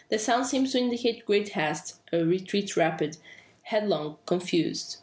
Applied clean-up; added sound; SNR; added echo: none; none; none; none.